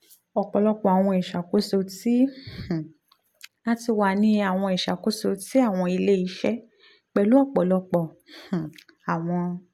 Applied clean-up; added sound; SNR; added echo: none; none; none; none.